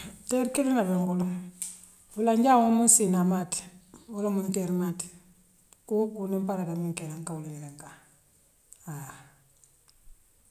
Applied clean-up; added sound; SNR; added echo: none; none; none; none.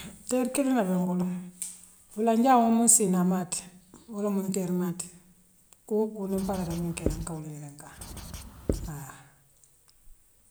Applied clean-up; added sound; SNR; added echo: none; Writing; 8 dB; none.